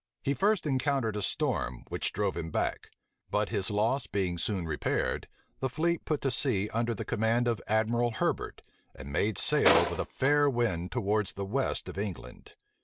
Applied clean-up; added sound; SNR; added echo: none; Tools; 2 dB; none.